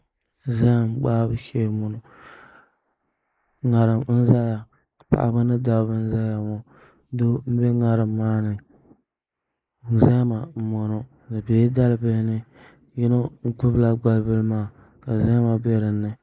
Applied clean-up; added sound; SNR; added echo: neural mask model Resemble Enhance denoiser.